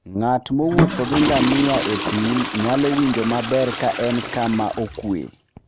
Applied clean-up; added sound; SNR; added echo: none; Toilet flush / Water; 5 dB; none.